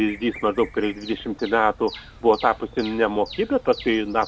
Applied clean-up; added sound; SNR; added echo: none; Bird vocalization, bird call, bird song; 18 dB; none.